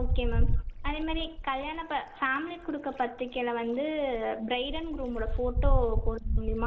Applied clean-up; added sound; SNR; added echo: none; Wind; -2 dB; none.